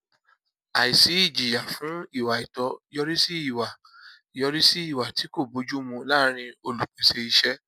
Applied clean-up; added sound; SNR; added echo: none; none; none; none.